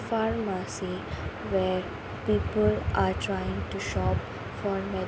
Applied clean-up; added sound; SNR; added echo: none; none; none; none.